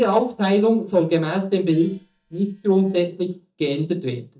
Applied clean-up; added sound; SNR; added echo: neural mask model DeepFilterNet 3.